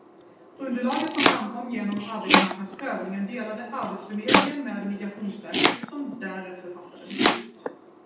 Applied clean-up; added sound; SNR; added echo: none; Domestic sounds, home sounds; -4 dB; reverberation time 0.8 s.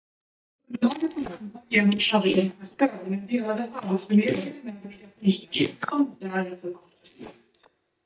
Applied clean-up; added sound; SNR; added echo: neural mask model DeepFilterNet 3.